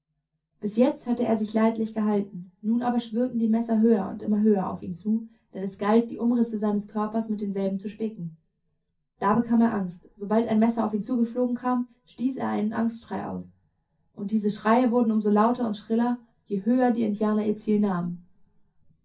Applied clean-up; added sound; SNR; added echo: none; none; none; reverberation time 0.3 s.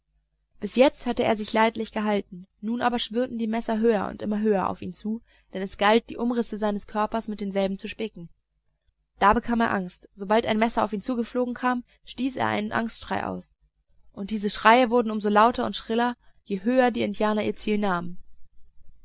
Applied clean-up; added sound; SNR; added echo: none; none; none; none.